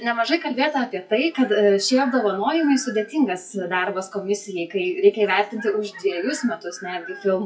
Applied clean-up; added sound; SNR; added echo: classical method WPE with log-MMSE.